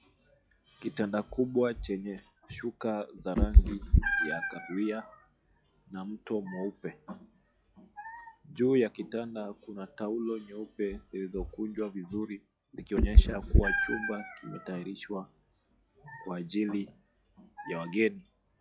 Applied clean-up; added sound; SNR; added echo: classical method log-MMSE.